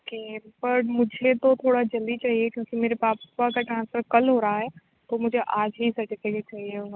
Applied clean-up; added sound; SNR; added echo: none; none; none; none.